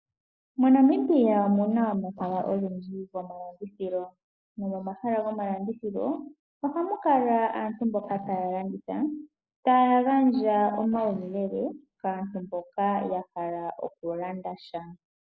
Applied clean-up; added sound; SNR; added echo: neural mask model Resemble Enhance denoiser.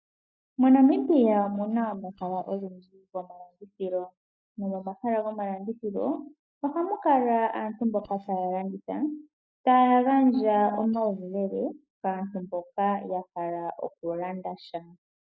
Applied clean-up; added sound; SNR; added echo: neural mask model DeepFilterNet 3.